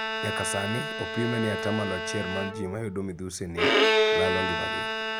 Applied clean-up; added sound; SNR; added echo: none; Bowed string instrument; -4 dB; none.